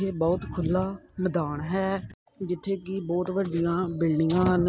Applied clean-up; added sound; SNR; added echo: none; none; none; none.